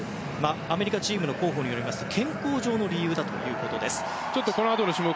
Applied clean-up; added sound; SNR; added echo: none; none; none; none.